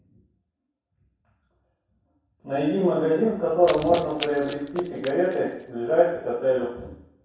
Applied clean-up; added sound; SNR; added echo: none; Run; 12 dB; reverberation time 0.7 s.